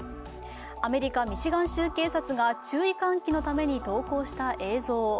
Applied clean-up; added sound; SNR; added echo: none; none; none; none.